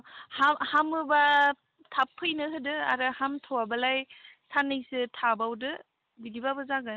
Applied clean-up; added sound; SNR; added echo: none; none; none; none.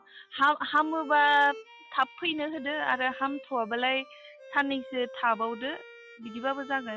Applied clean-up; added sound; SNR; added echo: classical method log-MMSE.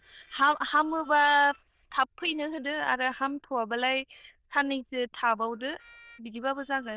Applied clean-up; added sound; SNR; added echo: neural diffusion model UNIVERSE++.